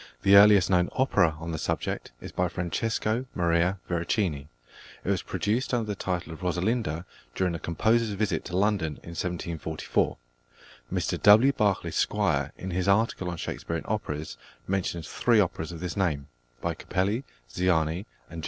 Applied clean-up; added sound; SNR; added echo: none; none; none; none.